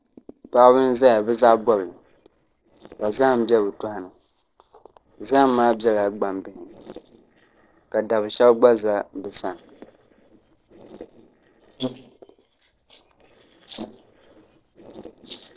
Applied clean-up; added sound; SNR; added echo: neural separator model SepFormer DNS4.